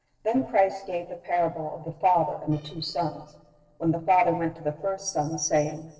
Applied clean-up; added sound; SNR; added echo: neural separator model SepFormer DNS4.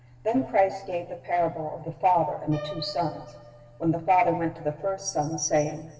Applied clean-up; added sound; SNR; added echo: none; Piano; 19 dB; reverberation time 1.3 s.